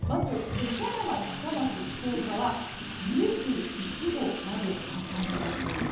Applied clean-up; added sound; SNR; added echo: none; Sink (filling or washing) / Water tap, faucet; 3 dB; reverberation time 0.9 s.